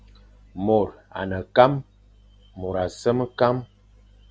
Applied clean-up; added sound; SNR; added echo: none; none; none; none.